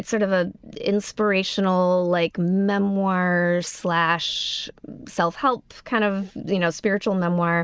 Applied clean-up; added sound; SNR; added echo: neural mask model Resemble Enhance denoiser.